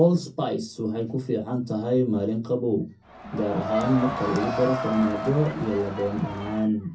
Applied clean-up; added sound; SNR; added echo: none; Crowd; 7 dB; reverberation time 0.3 s.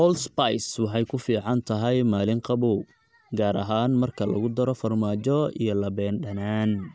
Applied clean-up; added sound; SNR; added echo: none; none; none; none.